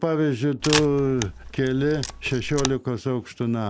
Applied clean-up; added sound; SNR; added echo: none; Camera; 7 dB; none.